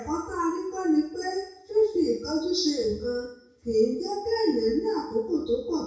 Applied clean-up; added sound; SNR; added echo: none; none; none; reverberation time 0.6 s.